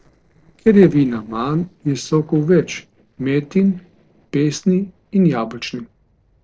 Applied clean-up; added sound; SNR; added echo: neural separator model SepFormer DNS4.